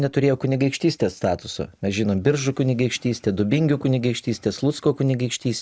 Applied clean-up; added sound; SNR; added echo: none; none; none; none.